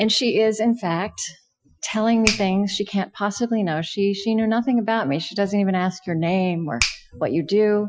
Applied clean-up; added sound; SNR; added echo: classical method Wiener filter.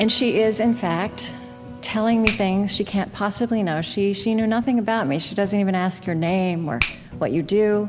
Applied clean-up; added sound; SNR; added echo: none; Finger snapping; 13 dB; none.